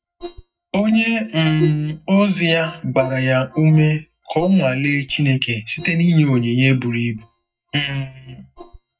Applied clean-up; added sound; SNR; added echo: neural mask model DeepFilterNet 3.